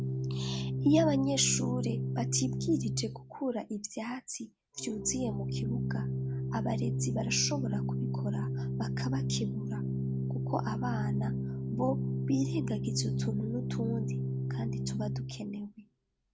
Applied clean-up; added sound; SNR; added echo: none; Organ; -1 dB; none.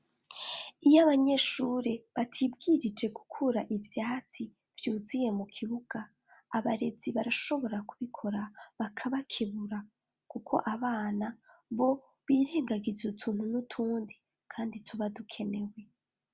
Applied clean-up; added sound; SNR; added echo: none; none; none; none.